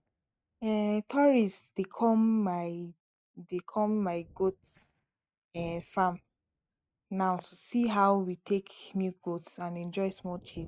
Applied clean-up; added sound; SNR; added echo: neural mask model RNNoise.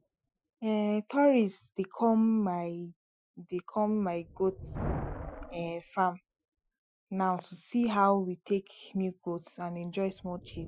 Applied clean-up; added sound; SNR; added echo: classical method Wiener filter.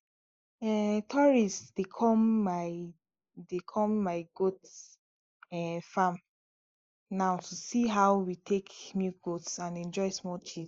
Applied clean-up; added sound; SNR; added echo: neural mask model Resemble Enhance denoiser.